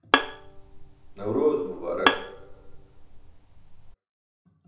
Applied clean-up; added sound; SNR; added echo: none; Bowed string instrument; -2 dB; reverberation time 0.8 s.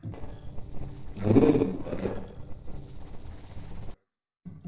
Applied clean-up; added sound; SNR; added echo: neural separator model SepFormer DNS4.